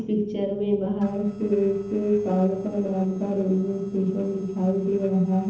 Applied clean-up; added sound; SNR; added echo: neural separator model SepFormer DNS4.